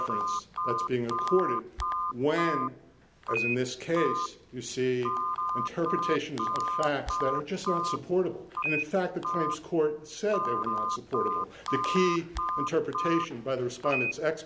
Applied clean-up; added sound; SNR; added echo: none; Telephone; 2 dB; none.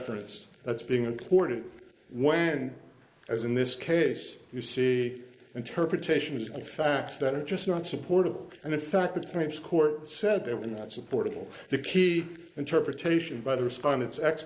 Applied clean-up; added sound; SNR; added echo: neural mask model Resemble Enhance denoiser.